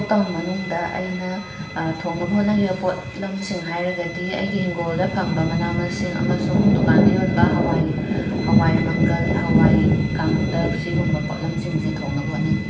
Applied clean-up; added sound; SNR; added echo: none; Bowed string instrument; 15 dB; reverberation time 0.8 s.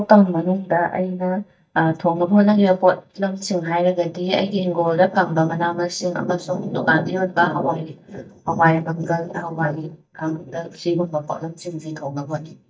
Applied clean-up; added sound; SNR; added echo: neural mask model DeepFilterNet 3.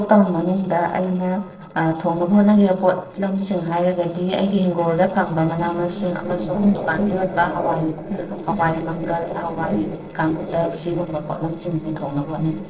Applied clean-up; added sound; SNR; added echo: neural separator model SepFormer DNS4.